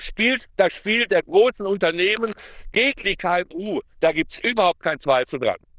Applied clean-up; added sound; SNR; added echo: neural diffusion model UNIVERSE++.